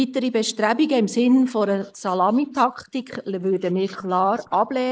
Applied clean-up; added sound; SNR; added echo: neural mask model Resemble Enhance denoiser.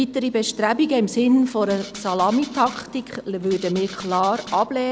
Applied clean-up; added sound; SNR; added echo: none; Rattle (instrument); 17 dB; none.